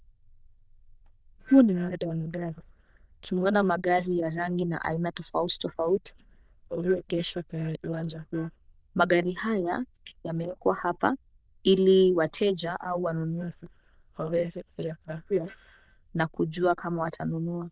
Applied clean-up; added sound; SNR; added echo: neural diffusion model UNIVERSE++.